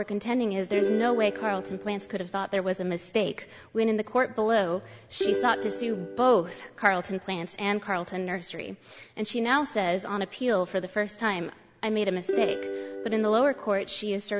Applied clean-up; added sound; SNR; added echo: none; Plucked string instrument; 5 dB; none.